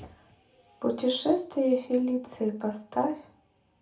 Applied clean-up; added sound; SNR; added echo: none; none; none; reverberation time 0.3 s.